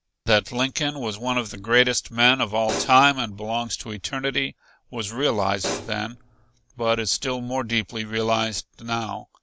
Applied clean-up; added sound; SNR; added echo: none; Hi-hat; 10 dB; none.